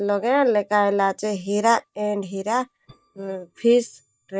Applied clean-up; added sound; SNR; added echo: neural mask model DeepFilterNet 3.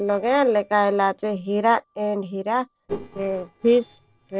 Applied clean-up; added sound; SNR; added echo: neural separator model SepFormer DNS4.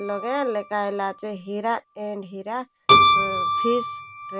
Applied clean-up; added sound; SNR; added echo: none; Keyboard (musical); -5 dB; none.